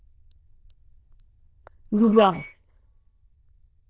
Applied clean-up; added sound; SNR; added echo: neural diffusion model UNIVERSE++.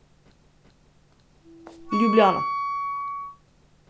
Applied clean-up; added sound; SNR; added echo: none; Wind instrument, woodwind instrument; 2 dB; none.